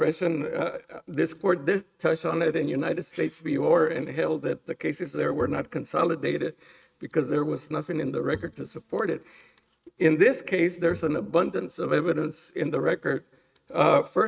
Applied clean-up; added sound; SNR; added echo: neural mask model RNNoise.